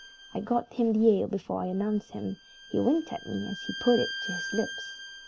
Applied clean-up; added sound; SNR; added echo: none; Bowed string instrument; 12 dB; none.